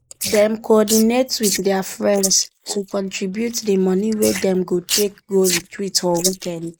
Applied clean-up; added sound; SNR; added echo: neural mask model Resemble Enhance denoiser.